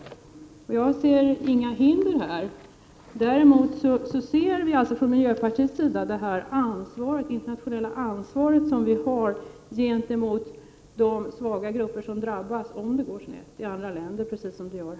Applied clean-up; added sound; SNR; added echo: none; none; none; none.